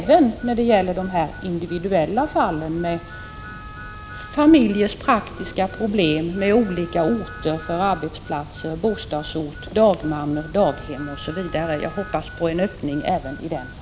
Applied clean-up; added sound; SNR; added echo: none; Harmonica + Wind instrument, woodwind instrument; 20 dB; none.